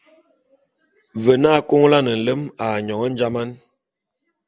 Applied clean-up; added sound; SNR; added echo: none; none; none; none.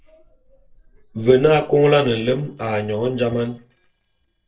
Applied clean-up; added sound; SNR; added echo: neural separator model SepFormer DNS4.